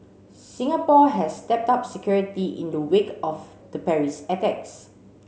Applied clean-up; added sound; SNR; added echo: none; none; none; none.